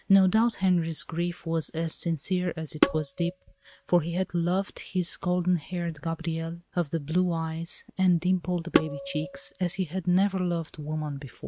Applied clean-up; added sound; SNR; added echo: neural mask model RNNoise.